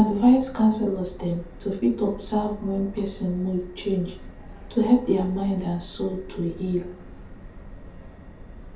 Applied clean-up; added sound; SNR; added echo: none; Subway, metro, underground; 16 dB; reverberation time 0.5 s.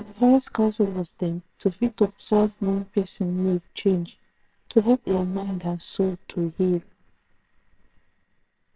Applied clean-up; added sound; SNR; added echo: neural separator model SepFormer WHAMR!.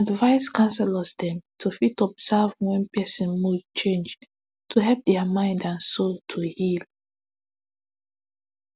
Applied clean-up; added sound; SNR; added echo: none; none; none; none.